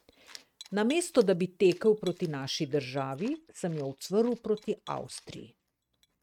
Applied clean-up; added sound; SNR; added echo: neural mask model RNNoise.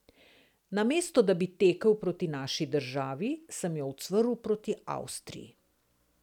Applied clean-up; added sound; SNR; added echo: none; none; none; none.